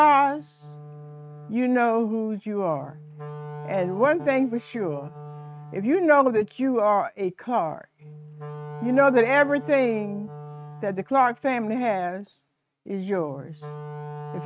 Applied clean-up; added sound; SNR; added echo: neural mask model RNNoise.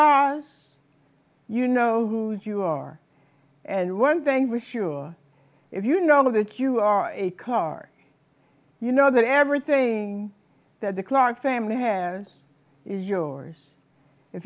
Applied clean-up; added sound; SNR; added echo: none; none; none; none.